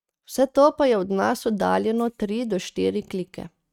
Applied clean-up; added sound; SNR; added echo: neural mask model RNNoise.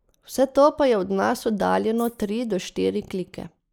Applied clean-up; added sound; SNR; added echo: neural mask model Resemble Enhance denoiser.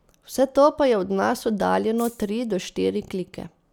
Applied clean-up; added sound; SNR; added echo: none; Rattle (instrument); 19 dB; none.